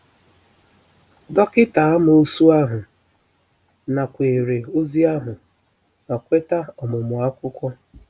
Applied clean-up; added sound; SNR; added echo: none; none; none; none.